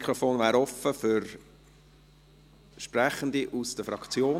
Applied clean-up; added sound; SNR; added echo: none; none; none; none.